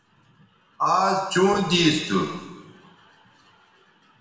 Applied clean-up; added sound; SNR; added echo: none; none; none; reverberation time 1.4 s.